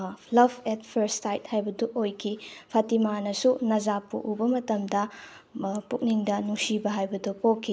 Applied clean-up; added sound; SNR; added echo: none; none; none; none.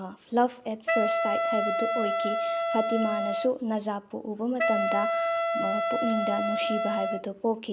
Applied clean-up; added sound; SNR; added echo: none; Wind instrument, woodwind instrument; -3 dB; none.